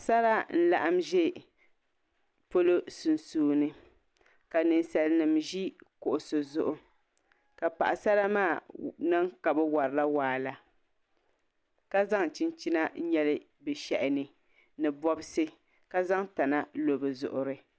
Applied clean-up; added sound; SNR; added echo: none; none; none; none.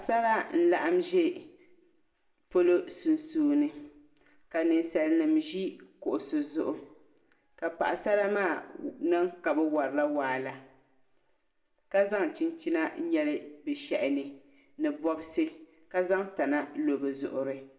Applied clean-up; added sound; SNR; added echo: none; none; none; reverberation time 0.5 s.